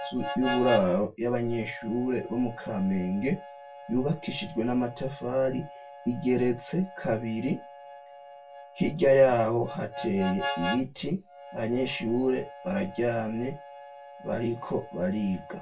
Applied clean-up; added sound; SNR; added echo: none; Harmonica; 12 dB; reverberation time 0.2 s.